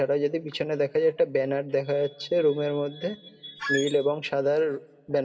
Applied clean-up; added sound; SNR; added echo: none; Squeak; 5 dB; reverberation time 0.3 s.